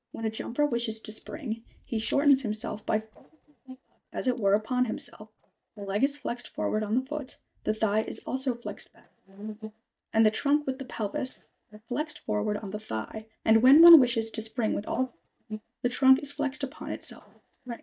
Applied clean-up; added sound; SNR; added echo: neural mask model DeepFilterNet 3.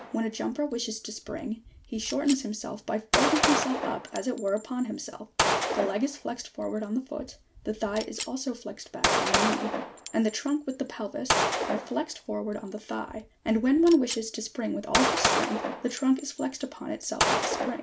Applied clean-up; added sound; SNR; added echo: none; Gunshot, gunfire; 2 dB; none.